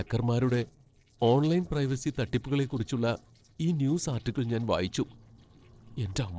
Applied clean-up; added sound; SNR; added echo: neural separator model SepFormer DNS4.